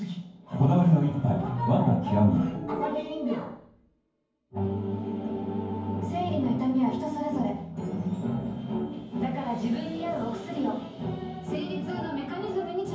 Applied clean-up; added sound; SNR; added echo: none; none; none; reverberation time 0.9 s.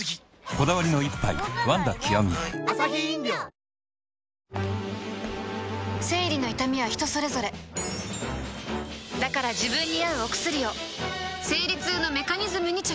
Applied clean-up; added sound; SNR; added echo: none; none; none; none.